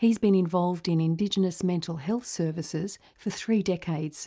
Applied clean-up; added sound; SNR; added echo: none; none; none; none.